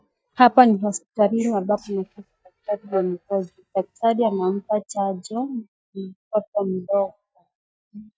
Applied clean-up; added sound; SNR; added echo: neural mask model DeepFilterNet 3.